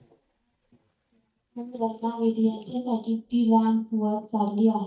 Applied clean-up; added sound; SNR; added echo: neural mask model DeepFilterNet 3.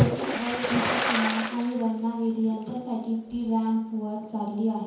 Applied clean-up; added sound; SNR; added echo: none; Splash, splatter; 3 dB; reverberation time 0.9 s.